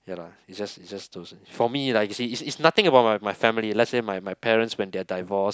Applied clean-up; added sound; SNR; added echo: none; none; none; none.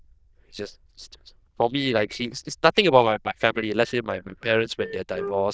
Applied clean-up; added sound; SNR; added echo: neural diffusion model UNIVERSE++.